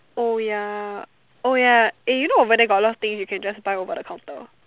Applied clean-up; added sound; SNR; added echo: none; none; none; none.